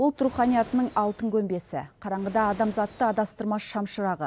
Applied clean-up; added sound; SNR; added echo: none; Animal; 11 dB; none.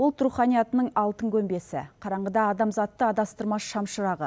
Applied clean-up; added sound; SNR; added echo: none; none; none; none.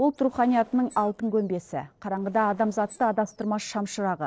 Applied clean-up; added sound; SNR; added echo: neural separator model SepFormer DNS4.